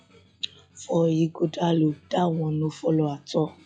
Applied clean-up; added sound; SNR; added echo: classical method log-MMSE.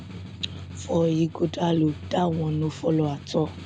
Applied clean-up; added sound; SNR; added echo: none; Drum + Snare drum; 13 dB; none.